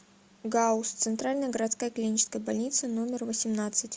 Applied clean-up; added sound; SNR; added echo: none; none; none; none.